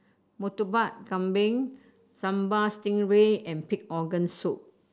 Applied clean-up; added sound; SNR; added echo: none; none; none; none.